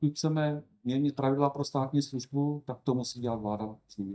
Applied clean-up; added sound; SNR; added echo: neural mask model DeepFilterNet 3.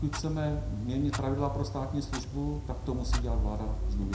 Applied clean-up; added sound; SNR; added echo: none; Clock; -1 dB; reverberation time 0.6 s.